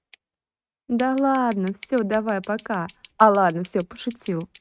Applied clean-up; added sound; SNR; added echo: neural mask model RNNoise.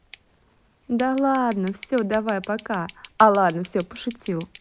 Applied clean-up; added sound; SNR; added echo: none; Scissors; 9 dB; none.